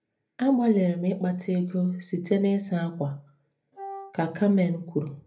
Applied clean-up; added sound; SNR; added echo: none; Wind instrument, woodwind instrument; 14 dB; reverberation time 0.3 s.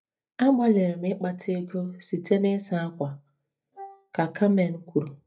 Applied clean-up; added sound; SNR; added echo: neural mask model DeepFilterNet 3.